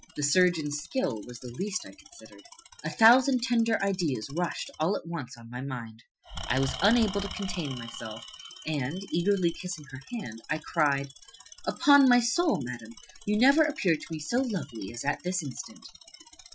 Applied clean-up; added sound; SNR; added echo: classical method Wiener filter.